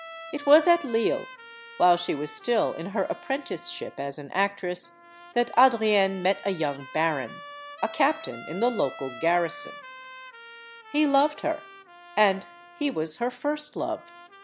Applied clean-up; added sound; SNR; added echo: none; Trumpet; 18 dB; none.